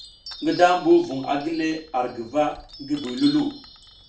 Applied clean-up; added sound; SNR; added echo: none; Chime; 18 dB; reverberation time 0.4 s.